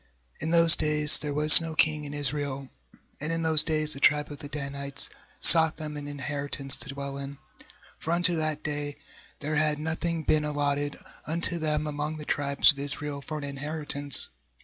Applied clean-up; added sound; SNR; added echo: none; none; none; none.